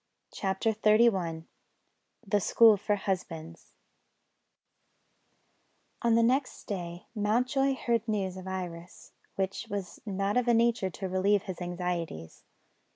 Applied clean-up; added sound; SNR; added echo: none; none; none; none.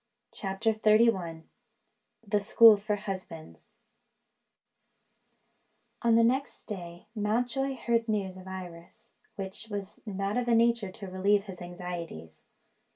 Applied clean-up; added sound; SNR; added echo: none; none; none; reverberation time 0.2 s.